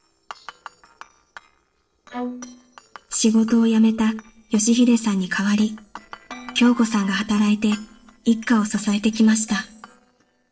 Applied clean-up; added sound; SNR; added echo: neural separator model SepFormer DNS4.